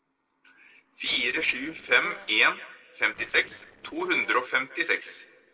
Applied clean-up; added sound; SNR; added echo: neural separator model SepFormer DNS4.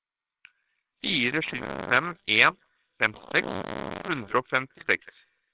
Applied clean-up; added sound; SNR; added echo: neural separator model SepFormer WHAMR!.